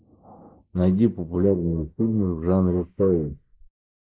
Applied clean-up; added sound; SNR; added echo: neural mask model Resemble Enhance denoiser.